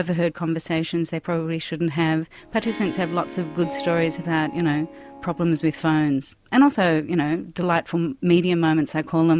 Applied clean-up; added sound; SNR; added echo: none; Harp; 14 dB; none.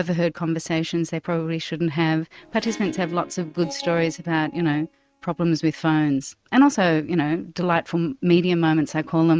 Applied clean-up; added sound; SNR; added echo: neural mask model RNNoise.